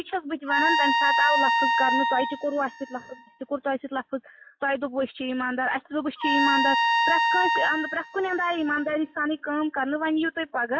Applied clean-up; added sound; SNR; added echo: classical method log-MMSE.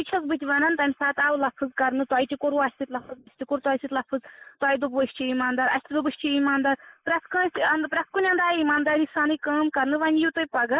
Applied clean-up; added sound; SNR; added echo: neural mask model Resemble Enhance denoiser.